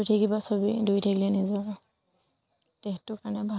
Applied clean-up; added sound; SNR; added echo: none; none; none; none.